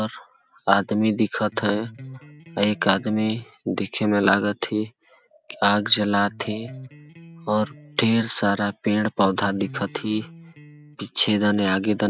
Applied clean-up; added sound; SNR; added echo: none; Electric guitar; 19 dB; none.